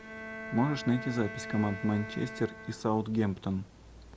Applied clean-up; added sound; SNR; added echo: none; Bowed string instrument; 12 dB; none.